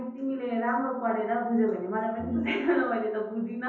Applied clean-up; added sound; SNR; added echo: none; Brass instrument; 16 dB; reverberation time 2.2 s.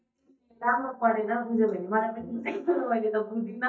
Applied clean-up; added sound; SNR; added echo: neural mask model DeepFilterNet 3.